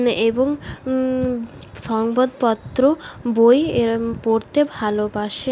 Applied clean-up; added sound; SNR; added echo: none; none; none; none.